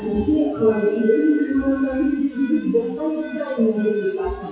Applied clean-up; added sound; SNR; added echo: classical method WPE with log-MMSE.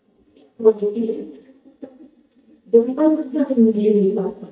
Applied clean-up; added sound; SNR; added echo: neural mask model DeepFilterNet 3.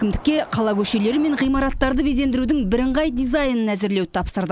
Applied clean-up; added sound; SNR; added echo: none; none; none; none.